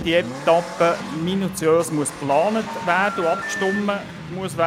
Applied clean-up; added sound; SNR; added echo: none; Accelerating, revving, vroom + Telephone; 10 dB; none.